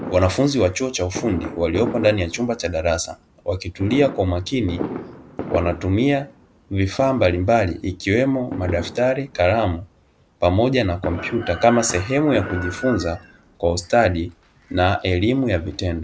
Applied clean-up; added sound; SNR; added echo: none; Fireworks; 14 dB; none.